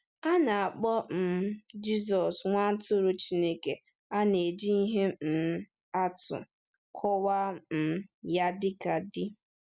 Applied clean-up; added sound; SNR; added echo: none; none; none; none.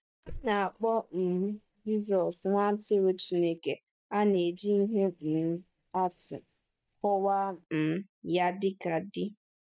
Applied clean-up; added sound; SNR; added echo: neural mask model DeepFilterNet 3.